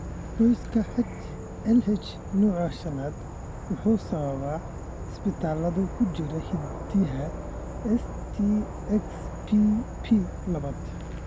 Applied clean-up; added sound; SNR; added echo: none; Insect / Frog; 8 dB; none.